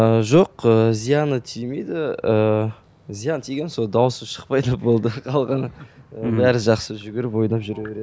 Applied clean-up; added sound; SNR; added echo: none; none; none; none.